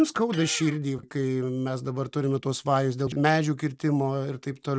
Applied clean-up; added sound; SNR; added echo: neural mask model RNNoise.